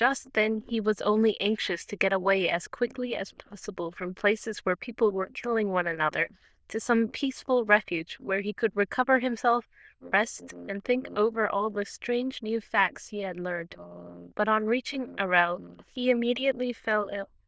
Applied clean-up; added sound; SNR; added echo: neural diffusion model UNIVERSE++.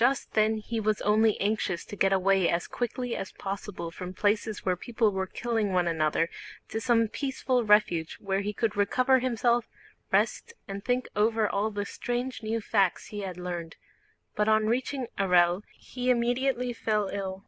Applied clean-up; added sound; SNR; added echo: none; none; none; none.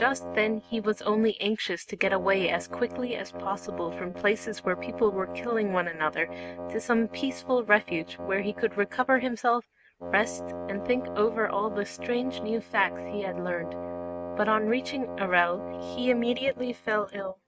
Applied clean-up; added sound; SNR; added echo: neural mask model RNNoise.